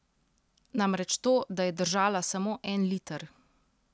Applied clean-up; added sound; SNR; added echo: none; none; none; none.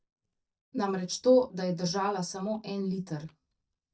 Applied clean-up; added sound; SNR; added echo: neural mask model DeepFilterNet 3.